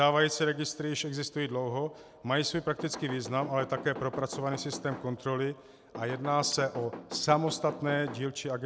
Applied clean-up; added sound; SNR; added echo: none; Knock / Wood; 12 dB; none.